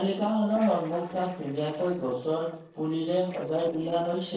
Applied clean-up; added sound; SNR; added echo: neural separator model SepFormer DNS4.